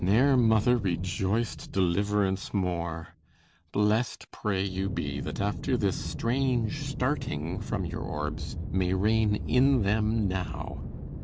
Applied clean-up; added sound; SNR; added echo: none; Aircraft; 8 dB; none.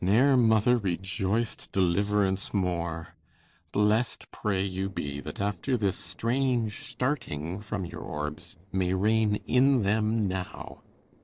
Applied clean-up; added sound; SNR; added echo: neural separator model SepFormer DNS4.